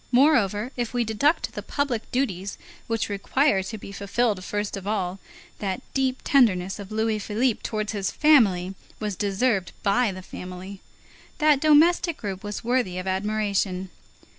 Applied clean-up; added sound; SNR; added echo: none; none; none; none.